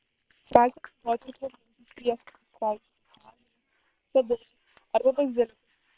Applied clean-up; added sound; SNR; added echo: neural separator model SepFormer WHAM!.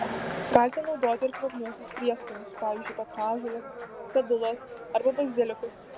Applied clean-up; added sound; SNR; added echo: none; Applause; 13 dB; none.